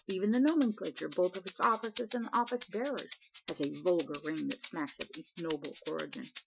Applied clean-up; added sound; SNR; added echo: classical method Wiener filter.